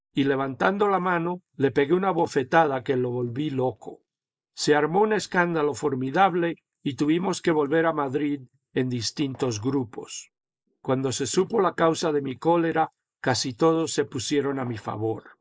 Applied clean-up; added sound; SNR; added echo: neural mask model Resemble Enhance denoiser.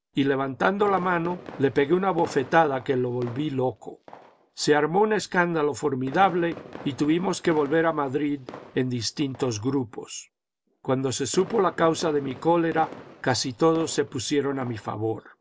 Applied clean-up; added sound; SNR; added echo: none; Fireworks; 19 dB; none.